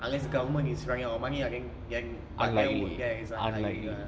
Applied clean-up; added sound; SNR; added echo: none; none; none; none.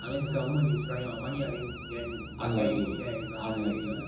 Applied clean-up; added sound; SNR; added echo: none; Alarm; 14 dB; reverberation time 0.5 s.